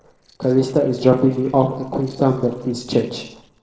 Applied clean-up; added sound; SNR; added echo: neural separator model SepFormer DNS4.